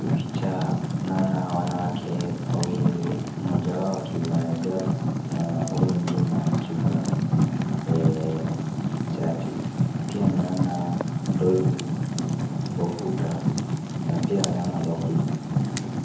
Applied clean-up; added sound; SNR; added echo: none; Fire; -4 dB; reverberation time 0.7 s.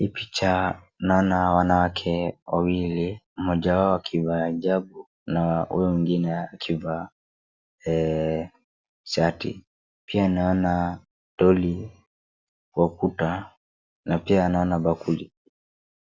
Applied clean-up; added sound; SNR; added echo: none; none; none; none.